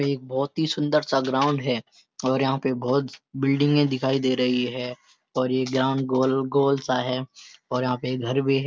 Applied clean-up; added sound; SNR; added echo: none; none; none; none.